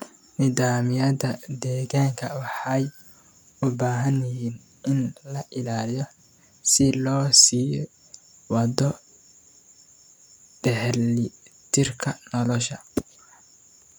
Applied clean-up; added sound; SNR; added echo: none; none; none; none.